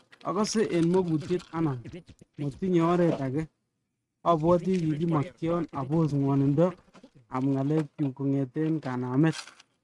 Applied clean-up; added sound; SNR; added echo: neural mask model RNNoise.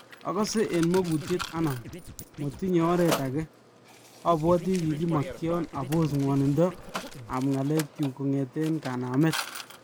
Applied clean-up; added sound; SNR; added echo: none; Scratching (performance technique) + Mechanisms; 12 dB; none.